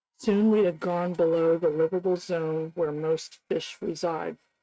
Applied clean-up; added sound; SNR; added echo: neural mask model RNNoise.